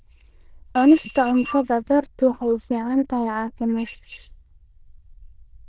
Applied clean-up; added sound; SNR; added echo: neural diffusion model UNIVERSE++.